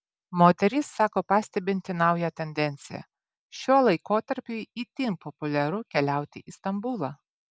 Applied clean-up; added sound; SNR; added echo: none; none; none; none.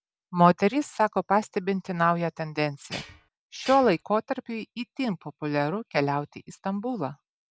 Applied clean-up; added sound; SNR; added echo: none; Tools; 14 dB; none.